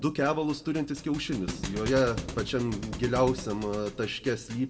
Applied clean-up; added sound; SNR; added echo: none; Thump, thud; 10 dB; reverberation time 1.8 s.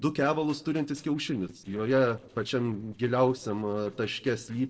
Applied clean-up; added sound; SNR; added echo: neural separator model SepFormer DNS4.